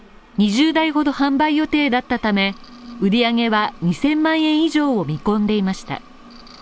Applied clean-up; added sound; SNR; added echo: none; none; none; none.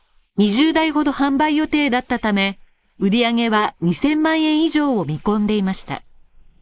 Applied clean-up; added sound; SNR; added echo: neural mask model Resemble Enhance denoiser.